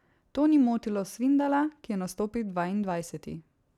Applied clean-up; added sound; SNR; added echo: none; none; none; none.